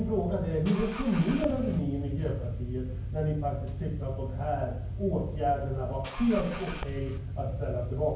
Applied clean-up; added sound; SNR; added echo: none; Engine starting / Car; 4 dB; reverberation time 0.9 s.